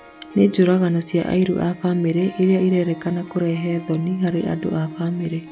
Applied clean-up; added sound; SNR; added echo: none; Harp; 18 dB; none.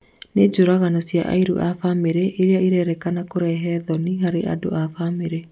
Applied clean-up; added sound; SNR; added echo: none; none; none; none.